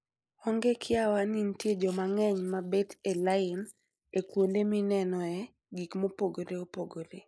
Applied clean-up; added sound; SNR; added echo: neural mask model Resemble Enhance denoiser.